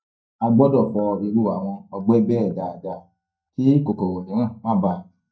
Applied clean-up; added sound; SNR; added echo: neural mask model DeepFilterNet 3.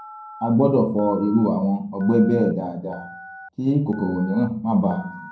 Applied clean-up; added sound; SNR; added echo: none; Telephone; 20 dB; reverberation time 0.6 s.